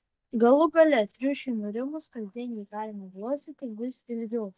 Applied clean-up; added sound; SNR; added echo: neural mask model DeepFilterNet 3.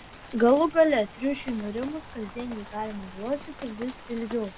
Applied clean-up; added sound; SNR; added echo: none; Rain; 16 dB; none.